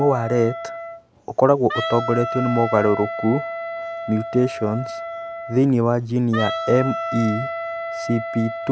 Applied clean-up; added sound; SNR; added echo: none; Wind instrument, woodwind instrument; 7 dB; none.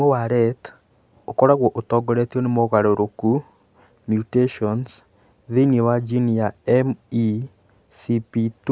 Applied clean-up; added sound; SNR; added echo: none; none; none; none.